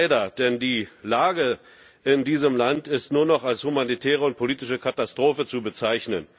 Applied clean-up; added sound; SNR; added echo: none; none; none; none.